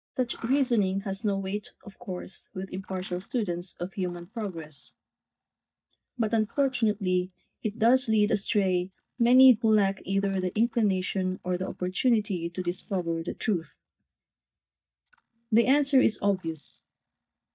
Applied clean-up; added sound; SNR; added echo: neural mask model DeepFilterNet 3.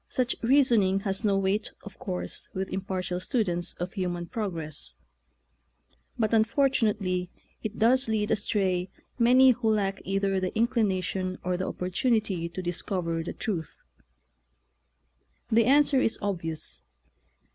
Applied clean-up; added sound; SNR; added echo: none; none; none; none.